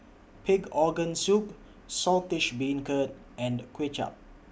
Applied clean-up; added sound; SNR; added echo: none; none; none; none.